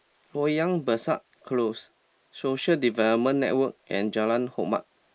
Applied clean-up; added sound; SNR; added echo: neural mask model Resemble Enhance denoiser.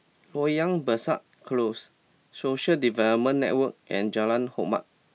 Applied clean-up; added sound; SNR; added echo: none; none; none; none.